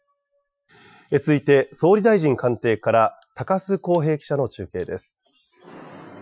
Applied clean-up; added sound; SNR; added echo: classical method Wiener filter.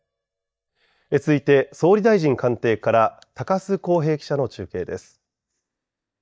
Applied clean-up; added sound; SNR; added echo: neural mask model DeepFilterNet 3.